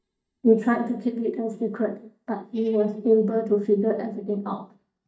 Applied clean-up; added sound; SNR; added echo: neural mask model DeepFilterNet 3.